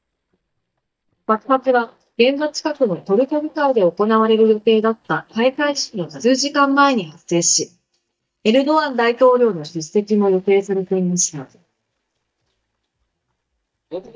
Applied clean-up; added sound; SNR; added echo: neural mask model DeepFilterNet 3.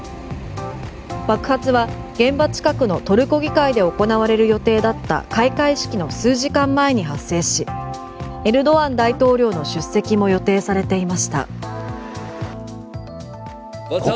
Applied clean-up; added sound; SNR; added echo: none; none; none; none.